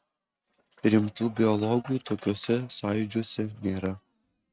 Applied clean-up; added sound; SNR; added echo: neural mask model RNNoise.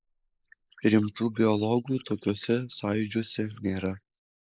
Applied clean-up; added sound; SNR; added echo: neural mask model Resemble Enhance denoiser.